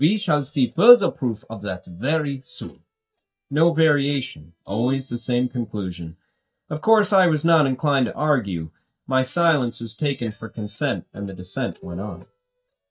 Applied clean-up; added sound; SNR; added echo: neural mask model DeepFilterNet 3.